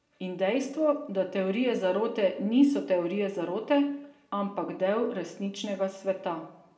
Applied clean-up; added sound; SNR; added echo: none; none; none; reverberation time 0.5 s.